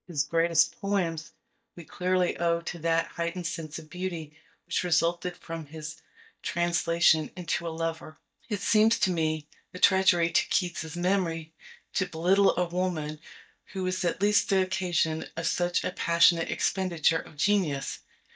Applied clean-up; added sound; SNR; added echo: neural mask model DeepFilterNet 3.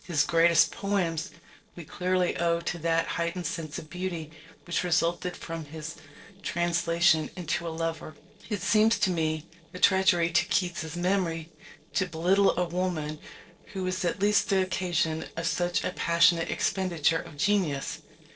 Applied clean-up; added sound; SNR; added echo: neural separator model SepFormer DNS4.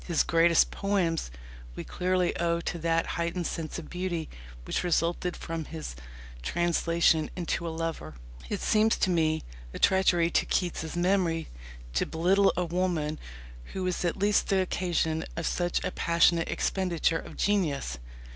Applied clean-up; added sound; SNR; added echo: none; none; none; none.